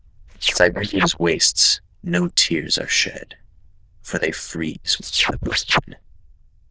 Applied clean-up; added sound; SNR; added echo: neural diffusion model UNIVERSE++.